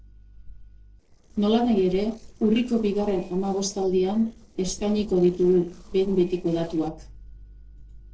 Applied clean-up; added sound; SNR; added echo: neural separator model SepFormer DNS4.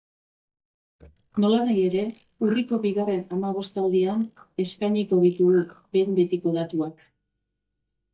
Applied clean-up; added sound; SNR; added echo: neural mask model DeepFilterNet 3.